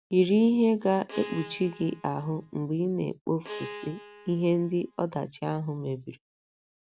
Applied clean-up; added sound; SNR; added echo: none; Bowed string instrument; 16 dB; none.